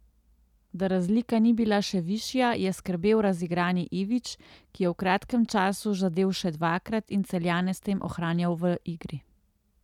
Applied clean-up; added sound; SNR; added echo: none; none; none; none.